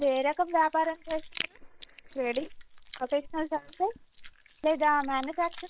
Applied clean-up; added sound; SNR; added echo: neural separator model SepFormer WHAM!.